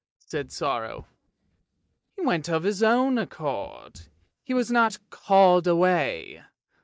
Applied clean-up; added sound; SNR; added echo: neural mask model DeepFilterNet 3.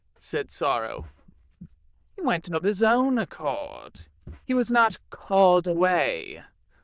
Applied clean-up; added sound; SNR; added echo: neural diffusion model UNIVERSE++.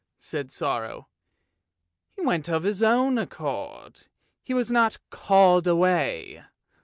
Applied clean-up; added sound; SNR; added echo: none; none; none; none.